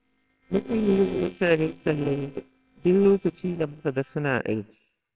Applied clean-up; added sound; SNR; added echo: neural separator model SepFormer WHAMR!.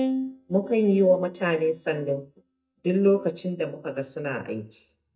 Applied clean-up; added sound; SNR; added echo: neural mask model DeepFilterNet 3.